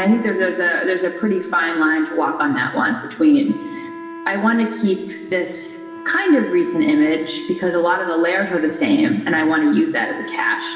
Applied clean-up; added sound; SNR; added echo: none; Wind instrument, woodwind instrument; 15 dB; reverberation time 1.3 s.